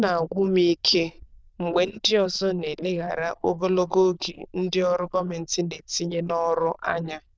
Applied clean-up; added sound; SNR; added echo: neural diffusion model UNIVERSE++.